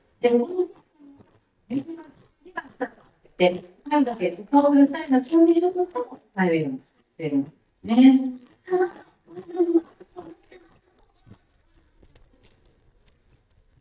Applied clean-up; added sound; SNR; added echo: neural mask model DeepFilterNet 3.